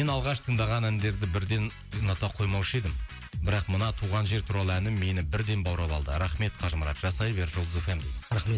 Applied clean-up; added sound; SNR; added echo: none; none; none; none.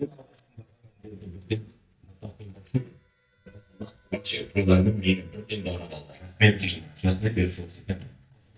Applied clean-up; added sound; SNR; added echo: neural mask model DeepFilterNet 3.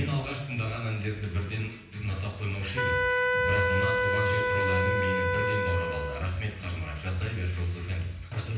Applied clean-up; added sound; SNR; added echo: none; Wind instrument, woodwind instrument; 0 dB; reverberation time 0.9 s.